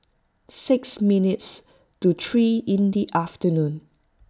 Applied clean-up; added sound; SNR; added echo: none; none; none; none.